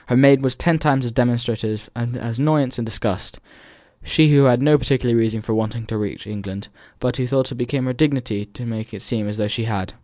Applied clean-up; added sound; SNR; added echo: none; none; none; none.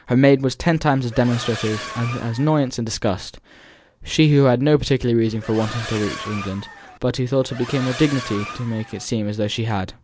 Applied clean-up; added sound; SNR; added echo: none; Accelerating, revving, vroom; 13 dB; none.